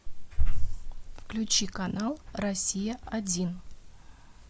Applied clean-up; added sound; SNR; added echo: none; none; none; none.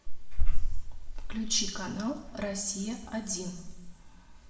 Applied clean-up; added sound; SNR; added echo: none; none; none; reverberation time 0.9 s.